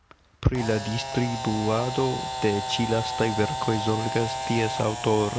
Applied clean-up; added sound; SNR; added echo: none; Camera; 6 dB; none.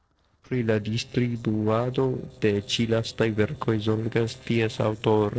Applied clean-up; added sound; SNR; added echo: neural separator model SepFormer DNS4.